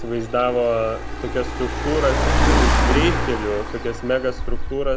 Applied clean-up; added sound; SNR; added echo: none; Car; -2 dB; none.